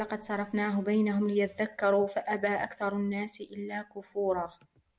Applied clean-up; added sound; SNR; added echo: none; none; none; none.